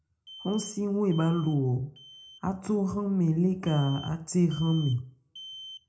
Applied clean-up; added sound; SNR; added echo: none; Alarm; 20 dB; reverberation time 0.3 s.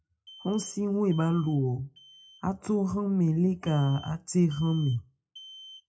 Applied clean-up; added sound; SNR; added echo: classical method WPE with log-MMSE.